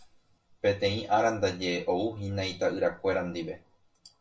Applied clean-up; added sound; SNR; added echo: none; none; none; reverberation time 0.1 s.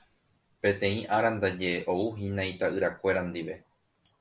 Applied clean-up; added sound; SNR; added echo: none; none; none; none.